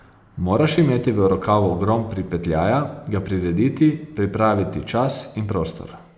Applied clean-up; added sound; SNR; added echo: none; none; none; none.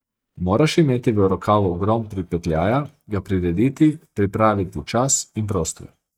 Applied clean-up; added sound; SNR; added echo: neural mask model DeepFilterNet 3.